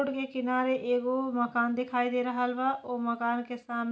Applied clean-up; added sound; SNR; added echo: none; none; none; none.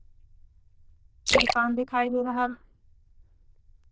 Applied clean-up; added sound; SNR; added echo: neural diffusion model UNIVERSE++.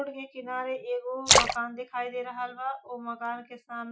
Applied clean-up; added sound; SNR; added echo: classical method Wiener filter.